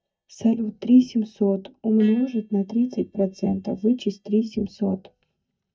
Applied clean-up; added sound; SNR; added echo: neural mask model DeepFilterNet 3.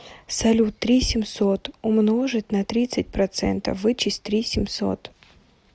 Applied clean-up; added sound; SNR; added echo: none; none; none; none.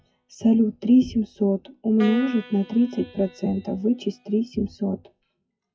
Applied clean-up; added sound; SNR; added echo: classical method WPE with log-MMSE.